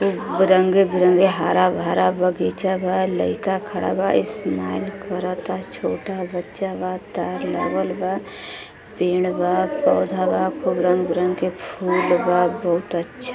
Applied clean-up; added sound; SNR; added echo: none; none; none; none.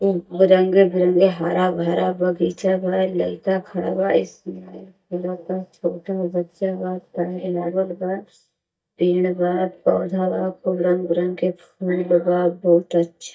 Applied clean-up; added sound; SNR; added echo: neural mask model DeepFilterNet 3.